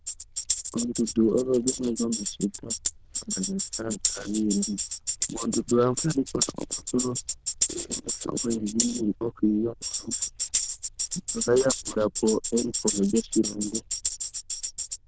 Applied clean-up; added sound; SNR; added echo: neural diffusion model UNIVERSE++.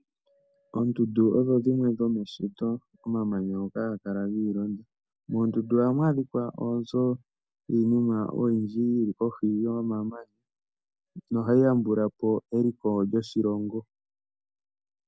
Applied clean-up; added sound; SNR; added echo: none; none; none; none.